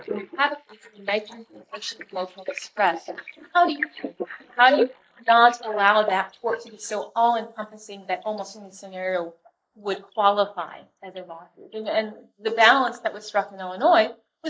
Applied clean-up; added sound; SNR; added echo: neural mask model Resemble Enhance denoiser.